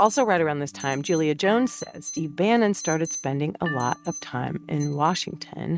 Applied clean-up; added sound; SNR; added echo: neural mask model RNNoise.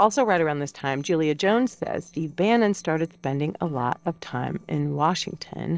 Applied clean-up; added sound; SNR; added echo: neural separator model SepFormer DNS4.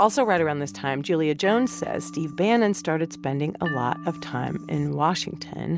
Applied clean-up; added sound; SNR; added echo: none; none; none; none.